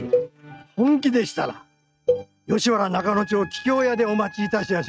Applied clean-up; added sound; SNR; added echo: neural mask model RNNoise.